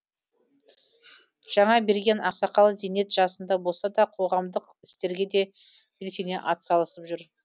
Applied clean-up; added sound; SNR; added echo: none; none; none; none.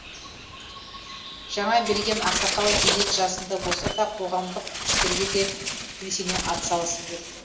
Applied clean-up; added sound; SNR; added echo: none; Bird; 1 dB; reverberation time 0.8 s.